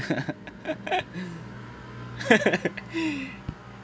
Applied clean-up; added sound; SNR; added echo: none; none; none; none.